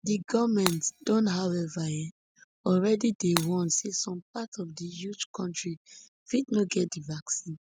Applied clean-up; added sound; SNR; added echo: none; Shatter; 8 dB; none.